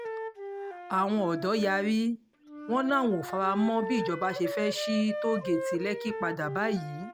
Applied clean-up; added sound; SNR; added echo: none; Wind instrument, woodwind instrument; 8 dB; none.